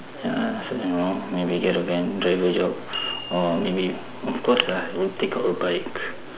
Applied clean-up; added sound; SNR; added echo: none; Door / Bell; 16 dB; none.